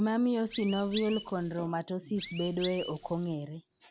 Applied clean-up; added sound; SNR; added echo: none; Chirp, tweet; 12 dB; none.